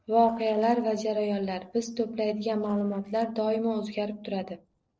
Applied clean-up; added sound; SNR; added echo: neural separator model SepFormer DNS4.